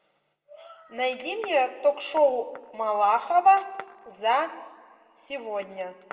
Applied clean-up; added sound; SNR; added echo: none; none; none; reverberation time 1.3 s.